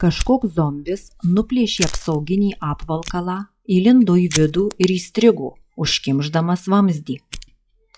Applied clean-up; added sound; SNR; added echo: classical method log-MMSE.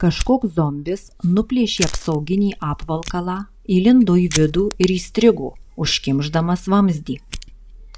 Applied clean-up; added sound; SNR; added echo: none; Fire; 16 dB; none.